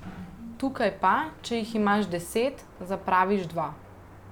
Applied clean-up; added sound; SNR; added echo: none; Brass instrument + Sliding door; 17 dB; none.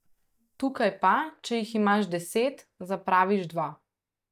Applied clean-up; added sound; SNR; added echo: neural mask model DeepFilterNet 3.